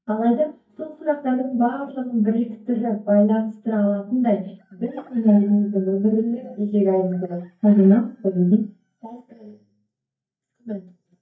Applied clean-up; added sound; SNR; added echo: neural mask model DeepFilterNet 3.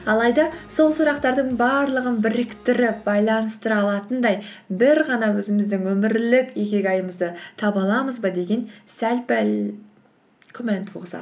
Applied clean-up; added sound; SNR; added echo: none; none; none; none.